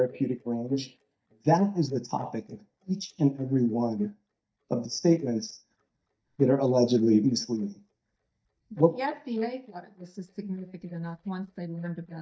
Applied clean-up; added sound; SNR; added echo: neural mask model DeepFilterNet 3.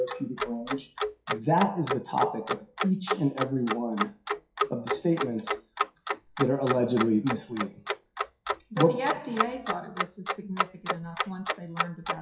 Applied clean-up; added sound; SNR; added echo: classical method WPE with log-MMSE.